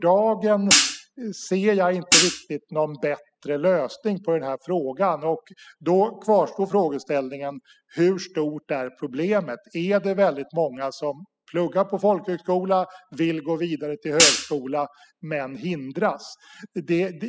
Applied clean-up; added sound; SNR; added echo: classical method spectral subtraction.